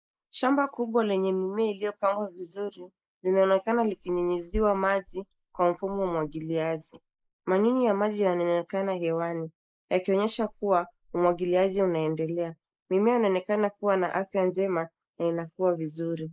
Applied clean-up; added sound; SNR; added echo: neural mask model Resemble Enhance denoiser.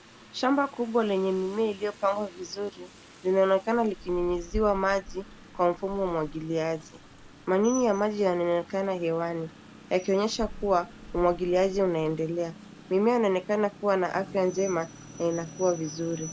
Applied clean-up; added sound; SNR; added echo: none; Rain; 16 dB; none.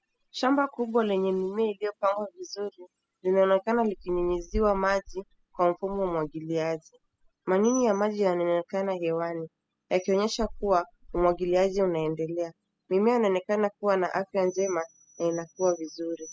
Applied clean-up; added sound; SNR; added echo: classical method spectral subtraction.